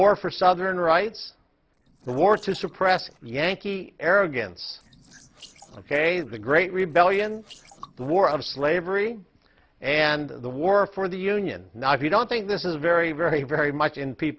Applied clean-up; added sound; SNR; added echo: neural separator model SepFormer DNS4.